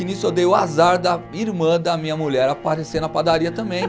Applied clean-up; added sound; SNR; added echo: none; Bowed string instrument; 16 dB; none.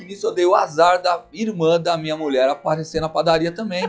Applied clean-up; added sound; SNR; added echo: classical method log-MMSE.